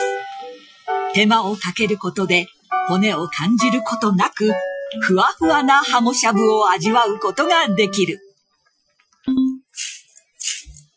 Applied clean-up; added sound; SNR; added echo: classical method Wiener filter.